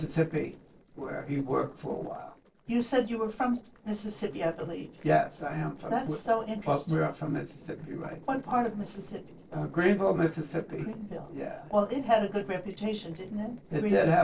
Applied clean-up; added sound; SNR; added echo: neural separator model SepFormer DNS4.